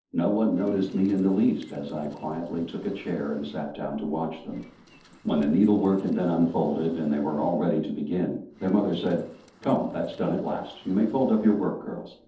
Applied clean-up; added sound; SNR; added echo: neural separator model SepFormer DNS4.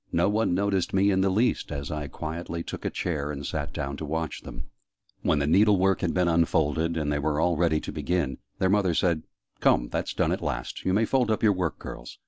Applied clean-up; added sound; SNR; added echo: none; none; none; none.